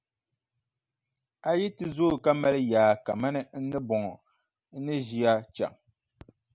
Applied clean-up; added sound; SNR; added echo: none; none; none; none.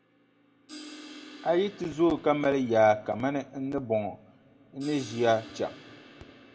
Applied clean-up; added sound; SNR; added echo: none; Crash cymbal; 20 dB; reverberation time 1.8 s.